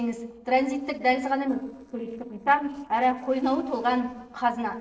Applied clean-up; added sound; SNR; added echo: neural separator model SepFormer DNS4.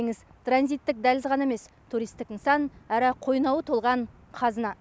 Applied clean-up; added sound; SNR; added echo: none; none; none; none.